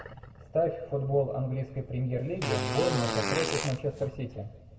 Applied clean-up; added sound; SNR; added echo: none; Fart; 2 dB; reverberation time 1.1 s.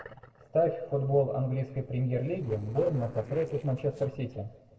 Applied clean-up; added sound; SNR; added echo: neural separator model SepFormer DNS4.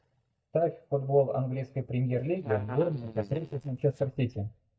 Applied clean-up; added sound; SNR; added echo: neural mask model DeepFilterNet 3.